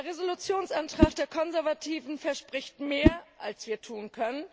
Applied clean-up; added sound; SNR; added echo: none; Whoosh, swoosh, swish; 0 dB; none.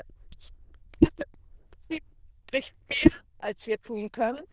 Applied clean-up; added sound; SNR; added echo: neural diffusion model UNIVERSE++.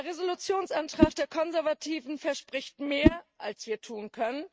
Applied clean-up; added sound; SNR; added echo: neural mask model RNNoise.